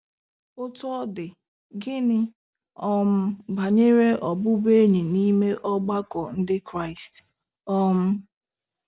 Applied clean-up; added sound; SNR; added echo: none; none; none; none.